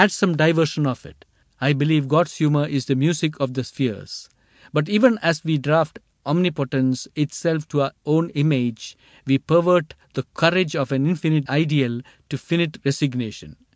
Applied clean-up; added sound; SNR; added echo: none; none; none; none.